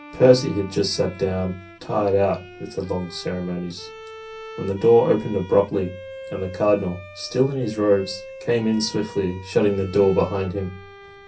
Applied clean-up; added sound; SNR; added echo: none; Bowed string instrument; 18 dB; reverberation time 0.3 s.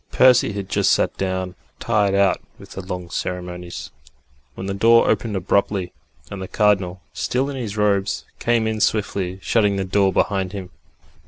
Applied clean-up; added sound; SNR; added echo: none; none; none; none.